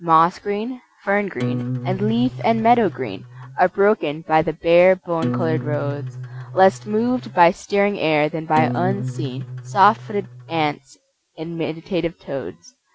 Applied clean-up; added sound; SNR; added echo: none; Acoustic guitar; 8 dB; none.